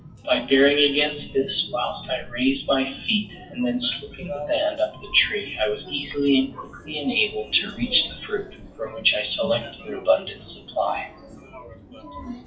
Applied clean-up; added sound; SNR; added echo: classical method WPE with log-MMSE.